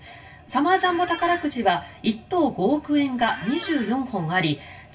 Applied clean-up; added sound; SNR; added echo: none; Squeak; 14 dB; reverberation time 0.2 s.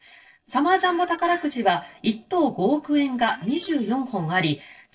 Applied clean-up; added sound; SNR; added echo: neural separator model SepFormer DNS4.